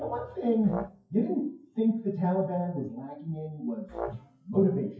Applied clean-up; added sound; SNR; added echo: classical method WPE with log-MMSE.